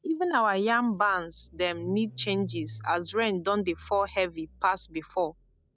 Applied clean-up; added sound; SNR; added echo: none; Engine starting / Car; 19 dB; none.